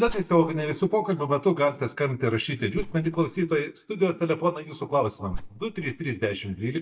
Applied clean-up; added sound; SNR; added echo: neural mask model DeepFilterNet 3.